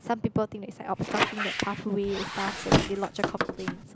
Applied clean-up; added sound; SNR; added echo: none; Squeak; -2 dB; none.